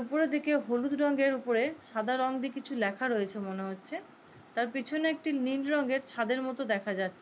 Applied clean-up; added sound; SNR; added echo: none; none; none; none.